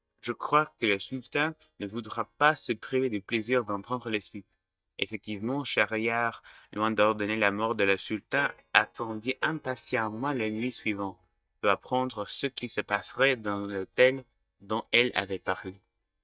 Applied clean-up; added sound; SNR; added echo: neural mask model DeepFilterNet 3.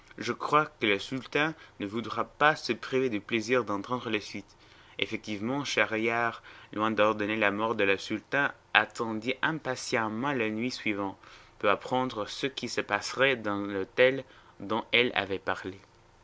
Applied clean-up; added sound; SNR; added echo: none; none; none; none.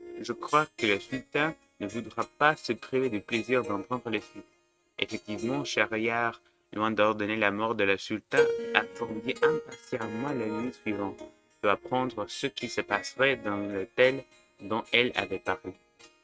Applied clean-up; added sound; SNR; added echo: neural mask model RNNoise.